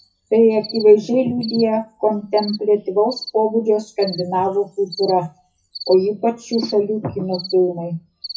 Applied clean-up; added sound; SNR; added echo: classical method WPE with log-MMSE.